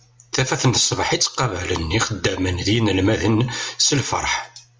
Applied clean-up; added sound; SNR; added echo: none; none; none; none.